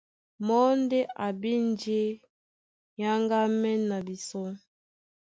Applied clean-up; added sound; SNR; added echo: none; none; none; none.